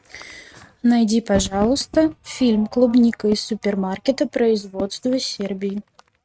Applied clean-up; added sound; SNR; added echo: neural mask model RNNoise.